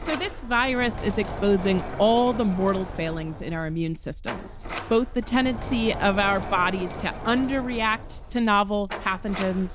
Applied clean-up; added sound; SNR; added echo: none; Sliding door; 9 dB; none.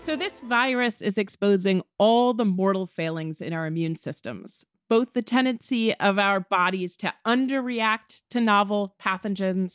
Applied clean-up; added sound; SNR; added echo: none; none; none; none.